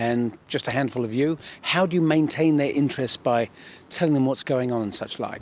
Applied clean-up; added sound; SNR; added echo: none; none; none; none.